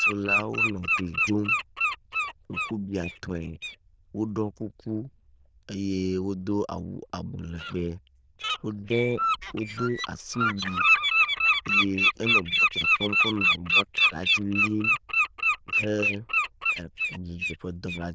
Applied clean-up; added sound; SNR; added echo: neural diffusion model UNIVERSE++.